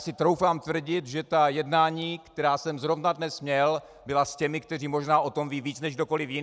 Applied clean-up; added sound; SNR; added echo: none; none; none; none.